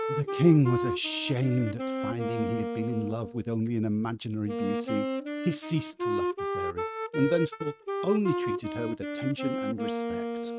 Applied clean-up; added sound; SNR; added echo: neural mask model RNNoise.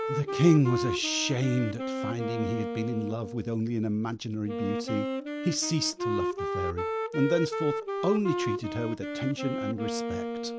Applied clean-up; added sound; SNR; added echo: none; Wind instrument, woodwind instrument; 3 dB; none.